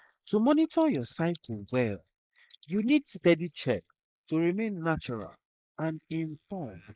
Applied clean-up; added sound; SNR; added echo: neural mask model Resemble Enhance denoiser.